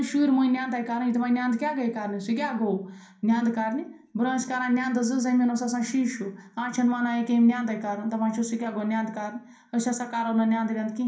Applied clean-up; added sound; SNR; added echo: none; none; none; reverberation time 0.6 s.